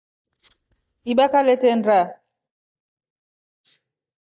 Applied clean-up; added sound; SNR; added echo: neural mask model DeepFilterNet 3.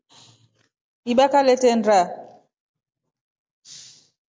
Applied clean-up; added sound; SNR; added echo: none; none; none; none.